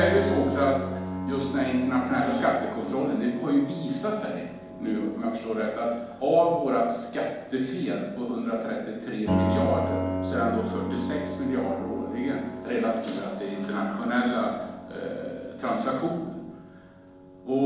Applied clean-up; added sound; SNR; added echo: none; Piano; 7 dB; reverberation time 1.0 s.